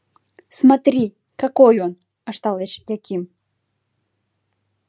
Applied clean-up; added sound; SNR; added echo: none; none; none; none.